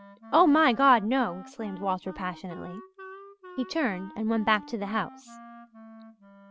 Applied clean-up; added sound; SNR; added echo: none; Wind instrument, woodwind instrument; 18 dB; none.